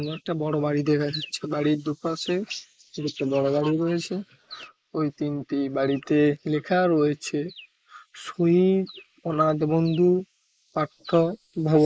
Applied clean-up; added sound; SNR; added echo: neural mask model Resemble Enhance denoiser.